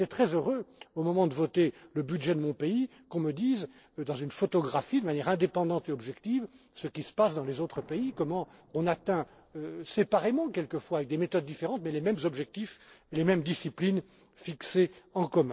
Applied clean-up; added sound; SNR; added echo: neural separator model SepFormer DNS4.